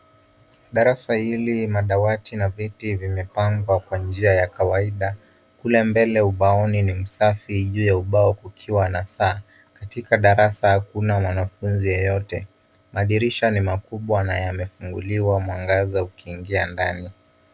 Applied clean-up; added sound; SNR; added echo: none; none; none; none.